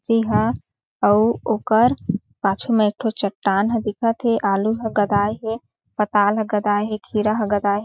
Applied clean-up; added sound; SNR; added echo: none; none; none; none.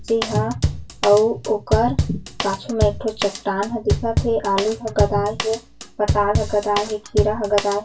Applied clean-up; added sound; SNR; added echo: none; Drum kit; 4 dB; reverberation time 0.2 s.